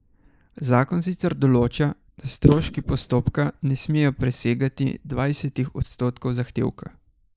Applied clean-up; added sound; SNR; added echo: neural mask model Resemble Enhance denoiser.